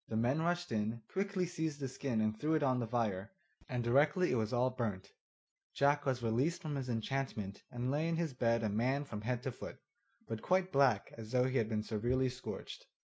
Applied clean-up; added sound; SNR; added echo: none; none; none; none.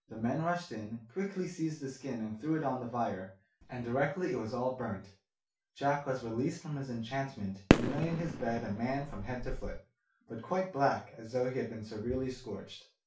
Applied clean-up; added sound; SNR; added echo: none; Fireworks; -4 dB; reverberation time 0.3 s.